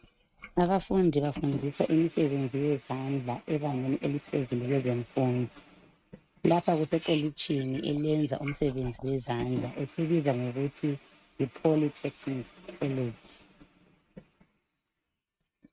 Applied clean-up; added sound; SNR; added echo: neural mask model RNNoise.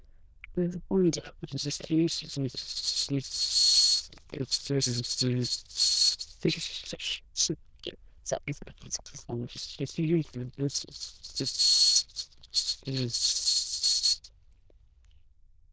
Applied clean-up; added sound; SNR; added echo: neural diffusion model UNIVERSE++.